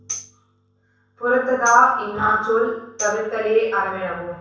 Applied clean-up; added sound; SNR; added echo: none; Tambourine; 16 dB; reverberation time 0.7 s.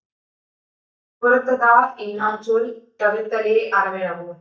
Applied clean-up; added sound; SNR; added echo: neural mask model DeepFilterNet 3.